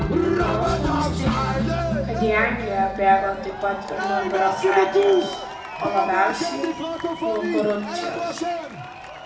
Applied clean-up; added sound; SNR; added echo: none; Cheering; -2 dB; reverberation time 0.8 s.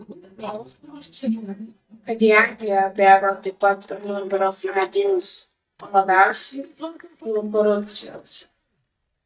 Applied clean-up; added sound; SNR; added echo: neural mask model DeepFilterNet 3.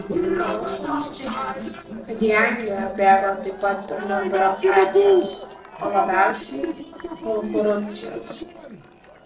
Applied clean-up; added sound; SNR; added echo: neural separator model SepFormer DNS4.